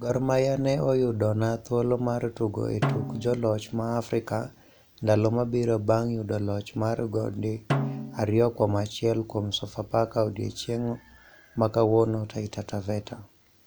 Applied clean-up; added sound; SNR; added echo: none; Snare drum; 8 dB; none.